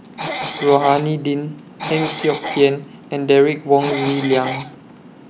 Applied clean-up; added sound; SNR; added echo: none; Cough; 8 dB; none.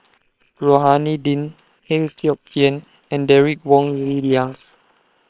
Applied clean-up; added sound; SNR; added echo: neural separator model SepFormer WHAM!.